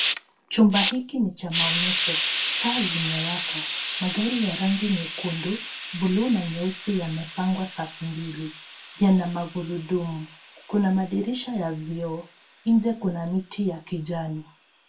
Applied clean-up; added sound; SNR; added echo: none; Hiss; 6 dB; reverberation time 0.2 s.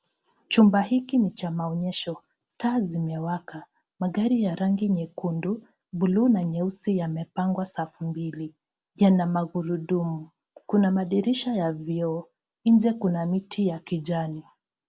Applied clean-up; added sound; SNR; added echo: none; none; none; none.